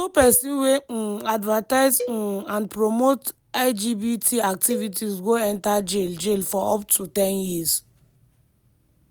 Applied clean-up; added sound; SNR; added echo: none; Cowbell; 15 dB; none.